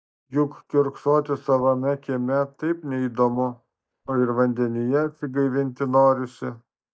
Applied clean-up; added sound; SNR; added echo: neural mask model DeepFilterNet 3.